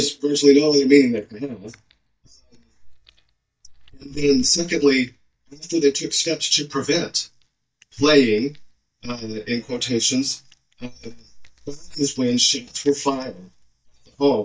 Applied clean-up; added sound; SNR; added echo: neural mask model DeepFilterNet 3.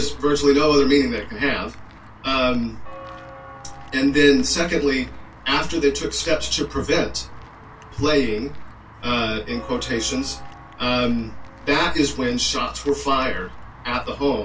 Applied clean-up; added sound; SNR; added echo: none; Walk, footsteps / Bell; 20 dB; reverberation time 0.2 s.